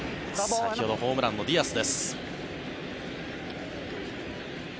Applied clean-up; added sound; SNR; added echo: none; none; none; none.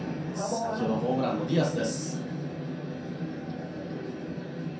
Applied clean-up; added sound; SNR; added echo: none; none; none; reverberation time 0.6 s.